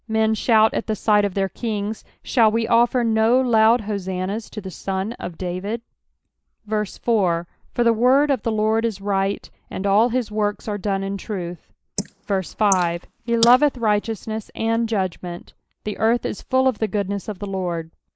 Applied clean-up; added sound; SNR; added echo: neural mask model Resemble Enhance denoiser.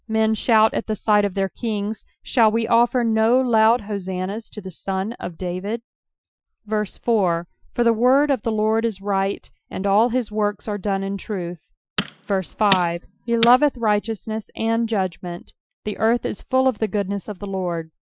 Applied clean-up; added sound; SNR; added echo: classical method Wiener filter.